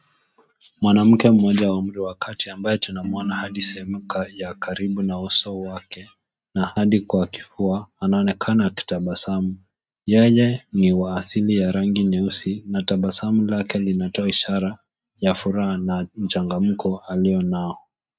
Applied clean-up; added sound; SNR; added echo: neural mask model RNNoise.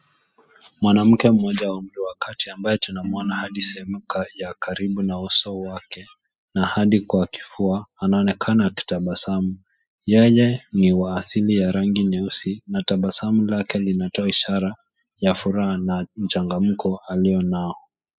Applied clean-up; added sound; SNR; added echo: classical method spectral subtraction.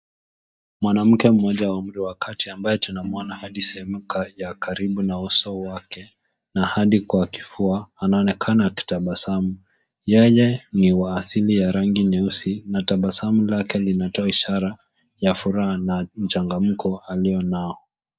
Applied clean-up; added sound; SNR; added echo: neural mask model DeepFilterNet 3.